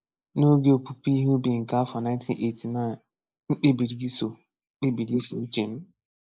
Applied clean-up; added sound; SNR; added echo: neural mask model Resemble Enhance denoiser.